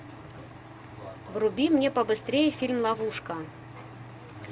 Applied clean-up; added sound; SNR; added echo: none; none; none; none.